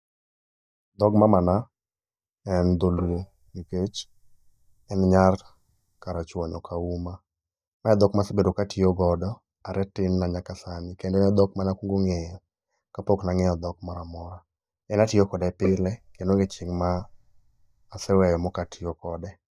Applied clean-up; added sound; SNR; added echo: neural mask model DeepFilterNet 3.